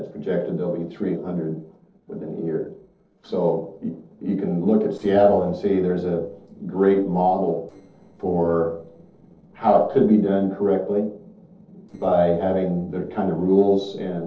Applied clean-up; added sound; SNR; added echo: neural separator model SepFormer DNS4.